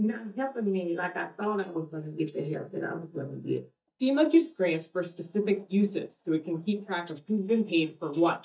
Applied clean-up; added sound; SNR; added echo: neural mask model DeepFilterNet 3.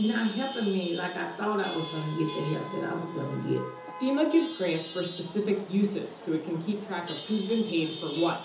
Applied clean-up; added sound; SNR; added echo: none; Chatter / Traffic noise, roadway noise / Vehicle horn, car horn, honking / Engine; 13 dB; reverberation time 0.6 s.